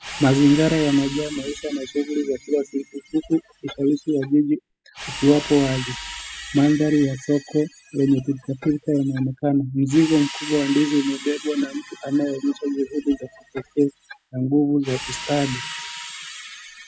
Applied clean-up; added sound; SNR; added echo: classical method spectral subtraction.